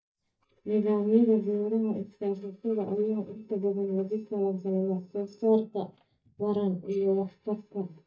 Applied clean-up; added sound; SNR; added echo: neural mask model DeepFilterNet 3.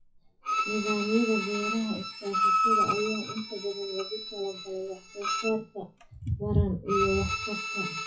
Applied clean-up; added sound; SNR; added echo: classical method WPE with log-MMSE.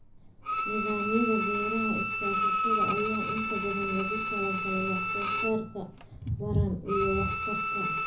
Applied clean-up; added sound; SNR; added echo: none; Bowed string instrument; -1 dB; reverberation time 0.4 s.